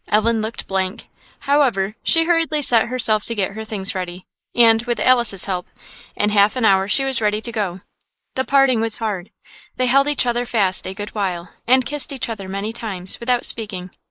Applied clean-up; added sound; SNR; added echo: neural mask model Resemble Enhance denoiser.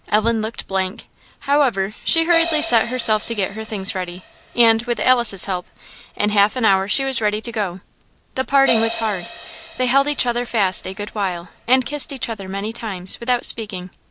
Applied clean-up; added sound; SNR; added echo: none; Crash cymbal; 13 dB; none.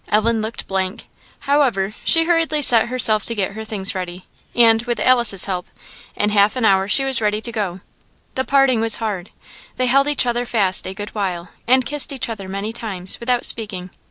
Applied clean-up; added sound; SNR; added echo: none; none; none; none.